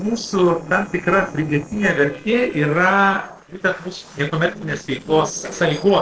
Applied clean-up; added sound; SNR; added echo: neural separator model SepFormer DNS4.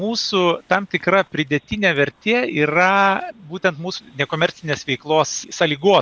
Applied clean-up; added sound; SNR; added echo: none; none; none; none.